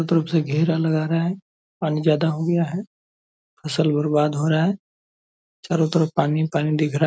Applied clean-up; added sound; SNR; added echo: none; none; none; none.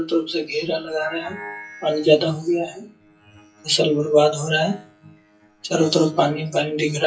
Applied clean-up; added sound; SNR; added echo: classical method WPE with log-MMSE.